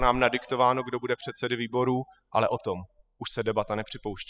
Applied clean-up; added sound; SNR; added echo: classical method spectral subtraction.